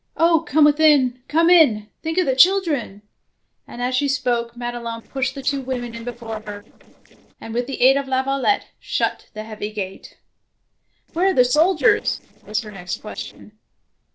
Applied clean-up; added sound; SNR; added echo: neural separator model SepFormer DNS4.